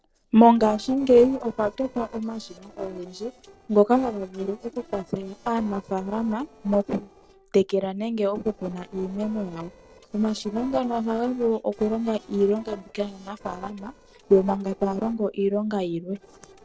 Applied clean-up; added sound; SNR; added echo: neural separator model SepFormer DNS4.